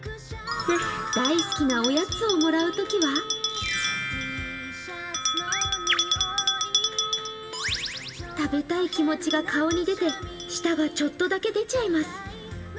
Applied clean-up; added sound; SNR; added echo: none; Bell; 5 dB; reverberation time 2.4 s.